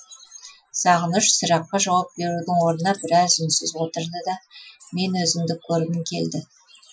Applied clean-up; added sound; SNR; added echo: classical method Wiener filter.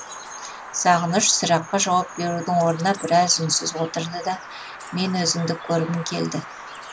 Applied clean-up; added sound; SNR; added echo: none; Bird vocalization, bird call, bird song; 14 dB; none.